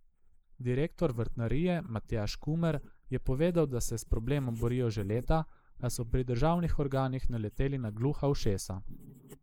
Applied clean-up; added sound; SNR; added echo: neural mask model Resemble Enhance denoiser.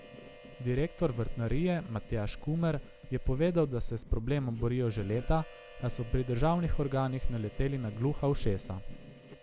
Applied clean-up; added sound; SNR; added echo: none; Writing + Harmonica; 19 dB; none.